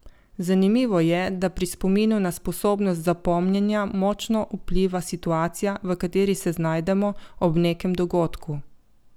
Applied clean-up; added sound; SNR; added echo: none; none; none; none.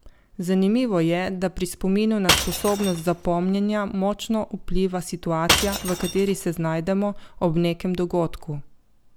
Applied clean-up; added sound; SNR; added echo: none; Shatter / Crushing; 6 dB; none.